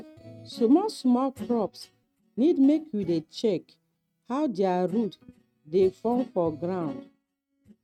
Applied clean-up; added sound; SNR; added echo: neural mask model RNNoise.